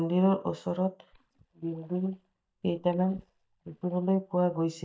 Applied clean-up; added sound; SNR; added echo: neural mask model DeepFilterNet 3.